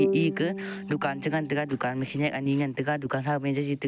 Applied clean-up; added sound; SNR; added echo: none; Bowed string instrument; 7 dB; none.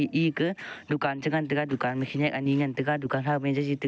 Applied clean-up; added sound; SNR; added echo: none; none; none; none.